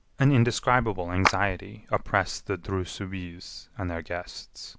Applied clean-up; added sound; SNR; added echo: none; Clapping; 5 dB; none.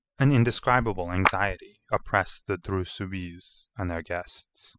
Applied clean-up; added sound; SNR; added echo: classical method spectral subtraction.